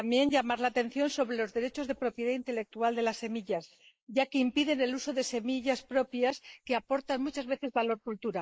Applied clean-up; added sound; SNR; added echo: neural mask model Resemble Enhance denoiser.